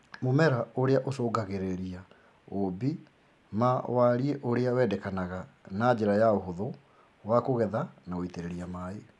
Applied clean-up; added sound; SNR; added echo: none; none; none; none.